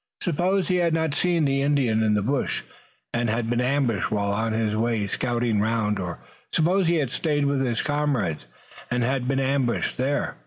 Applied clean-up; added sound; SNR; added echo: none; none; none; none.